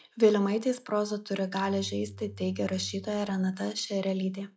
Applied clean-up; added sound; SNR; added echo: classical method log-MMSE.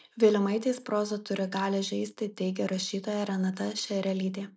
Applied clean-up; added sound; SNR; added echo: none; none; none; none.